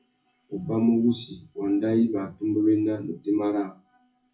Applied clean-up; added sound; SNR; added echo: classical method WPE with log-MMSE.